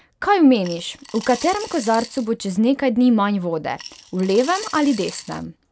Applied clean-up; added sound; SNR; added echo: none; Coin (dropping) / Glass; 17 dB; none.